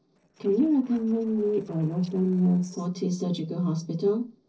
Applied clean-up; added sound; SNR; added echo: neural separator model SepFormer DNS4.